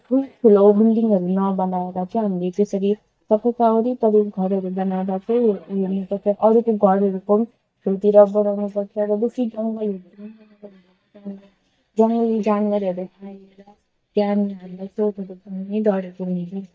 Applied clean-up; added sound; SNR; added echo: neural mask model DeepFilterNet 3.